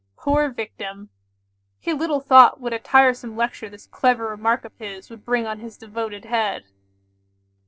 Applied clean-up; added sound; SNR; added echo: neural separator model SepFormer DNS4.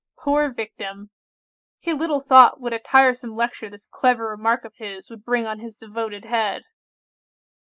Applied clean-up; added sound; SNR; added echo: neural mask model Resemble Enhance denoiser.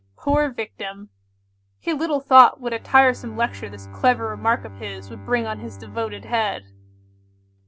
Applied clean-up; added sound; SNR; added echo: none; Bowed string instrument; 18 dB; none.